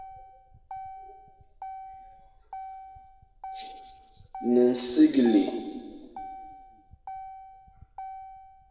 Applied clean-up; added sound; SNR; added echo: none; Motor vehicle (road); 14 dB; reverberation time 1.8 s.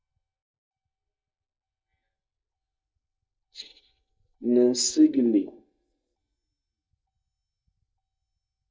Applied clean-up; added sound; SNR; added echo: neural mask model DeepFilterNet 3.